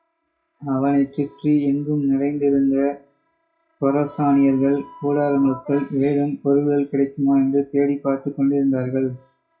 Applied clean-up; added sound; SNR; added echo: classical method WPE with log-MMSE.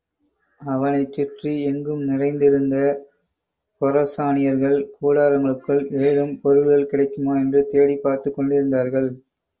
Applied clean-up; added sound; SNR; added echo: none; none; none; none.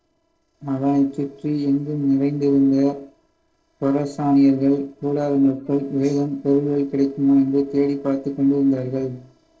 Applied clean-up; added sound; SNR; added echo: neural separator model SepFormer DNS4.